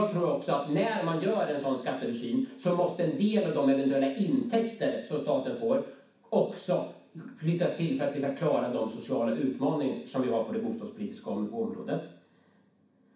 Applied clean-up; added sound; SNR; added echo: none; none; none; reverberation time 0.6 s.